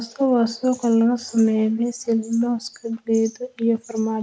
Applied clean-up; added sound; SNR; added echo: none; none; none; none.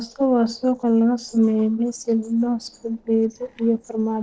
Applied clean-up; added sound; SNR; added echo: neural separator model SepFormer DNS4.